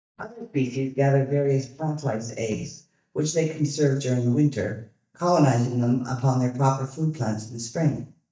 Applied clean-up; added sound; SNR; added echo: neural mask model DeepFilterNet 3.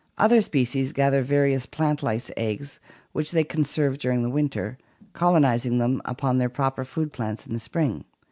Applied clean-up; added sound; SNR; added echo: none; none; none; none.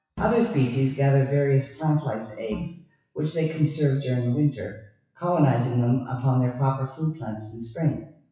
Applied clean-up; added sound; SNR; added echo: classical method WPE with log-MMSE.